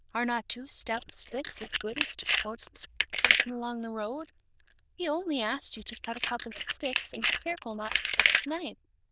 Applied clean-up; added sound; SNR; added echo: neural diffusion model UNIVERSE++.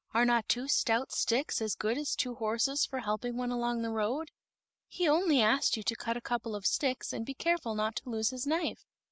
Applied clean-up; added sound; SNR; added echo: none; none; none; none.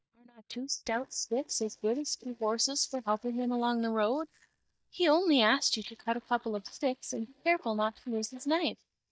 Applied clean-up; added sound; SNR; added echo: neural mask model DeepFilterNet 3.